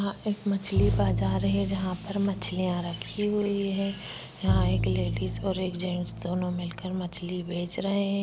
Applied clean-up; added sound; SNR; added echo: none; Bowed string instrument; 2 dB; none.